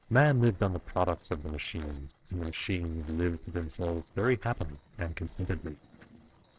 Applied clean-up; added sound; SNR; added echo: neural separator model SepFormer DNS4.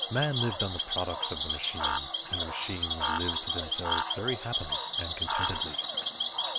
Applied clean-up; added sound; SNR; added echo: none; Cricket / Frog; -4 dB; none.